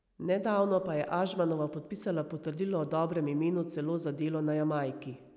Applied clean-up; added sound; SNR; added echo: none; none; none; none.